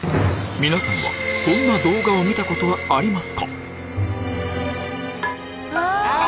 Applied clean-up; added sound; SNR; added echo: none; Bowed string instrument; 11 dB; none.